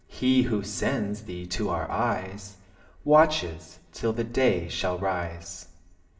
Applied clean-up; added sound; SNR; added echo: none; none; none; reverberation time 0.6 s.